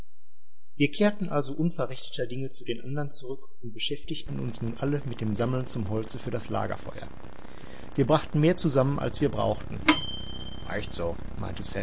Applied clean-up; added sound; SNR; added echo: none; Microwave oven / Bell; 0 dB; none.